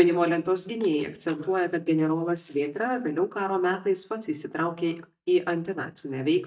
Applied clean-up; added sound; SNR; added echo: neural mask model DeepFilterNet 3.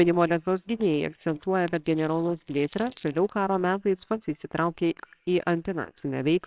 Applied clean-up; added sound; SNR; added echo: neural separator model SepFormer WHAMR!.